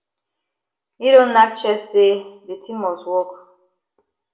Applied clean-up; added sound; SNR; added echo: none; none; none; reverberation time 0.5 s.